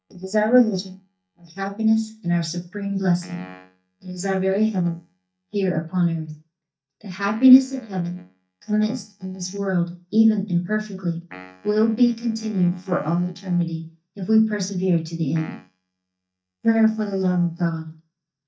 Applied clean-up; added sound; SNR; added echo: neural mask model DeepFilterNet 3.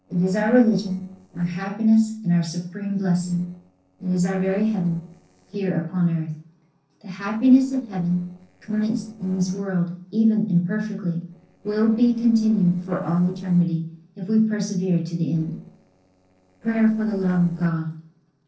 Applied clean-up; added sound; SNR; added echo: neural separator model SepFormer DNS4.